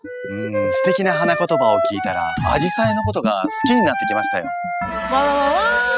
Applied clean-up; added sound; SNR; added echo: classical method spectral subtraction.